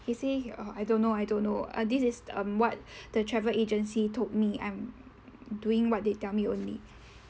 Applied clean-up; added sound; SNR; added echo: none; none; none; none.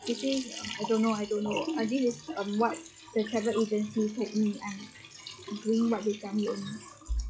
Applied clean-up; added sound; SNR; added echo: classical method log-MMSE.